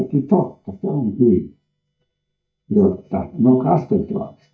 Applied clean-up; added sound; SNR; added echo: neural mask model DeepFilterNet 3.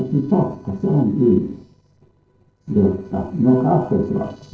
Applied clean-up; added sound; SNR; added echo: neural separator model SepFormer DNS4.